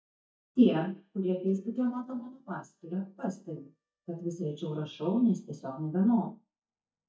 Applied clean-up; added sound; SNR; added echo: neural mask model DeepFilterNet 3.